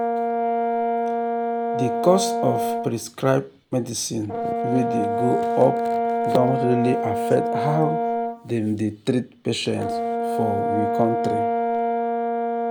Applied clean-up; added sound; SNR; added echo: none; Brass instrument; -1 dB; none.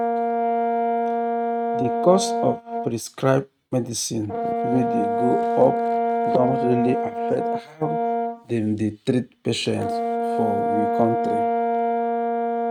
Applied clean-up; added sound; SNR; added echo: neural mask model RNNoise.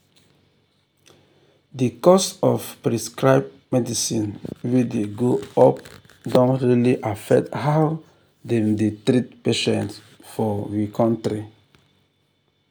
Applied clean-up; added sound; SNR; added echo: none; none; none; none.